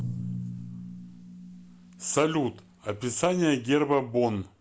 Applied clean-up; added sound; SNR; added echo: none; Drum; 12 dB; none.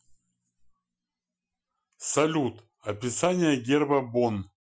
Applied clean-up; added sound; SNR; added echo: classical method Wiener filter.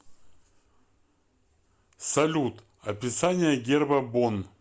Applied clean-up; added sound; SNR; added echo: none; none; none; none.